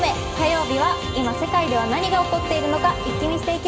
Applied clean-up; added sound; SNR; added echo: none; Train; 15 dB; reverberation time 0.9 s.